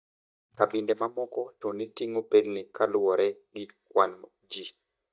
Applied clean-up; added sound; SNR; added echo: neural mask model DeepFilterNet 3.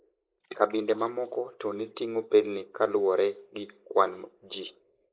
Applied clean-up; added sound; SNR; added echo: neural mask model Resemble Enhance denoiser.